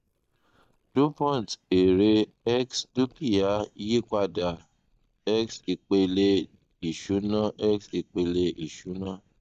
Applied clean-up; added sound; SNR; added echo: neural mask model DeepFilterNet 3.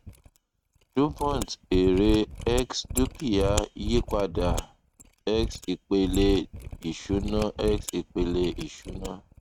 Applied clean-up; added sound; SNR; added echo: neural mask model RNNoise.